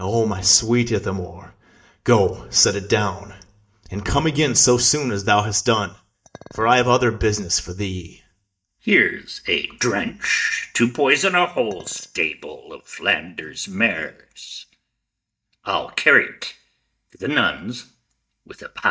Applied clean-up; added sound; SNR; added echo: neural mask model DeepFilterNet 3.